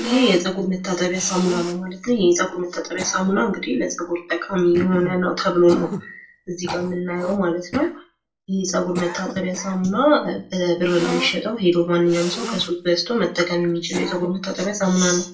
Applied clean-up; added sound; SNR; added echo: none; Cough; 14 dB; reverberation time 0.3 s.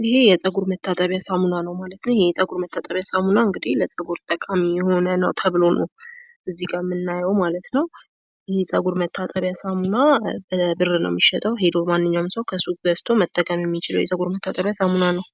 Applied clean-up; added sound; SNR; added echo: none; none; none; none.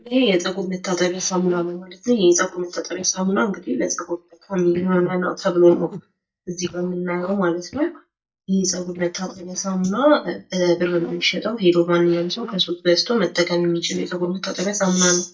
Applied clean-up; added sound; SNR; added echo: neural mask model DeepFilterNet 3.